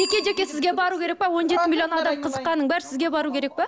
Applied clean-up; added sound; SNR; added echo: none; Bicycle bell; 16 dB; none.